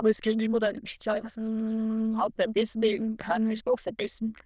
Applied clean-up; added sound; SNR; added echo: neural diffusion model UNIVERSE++.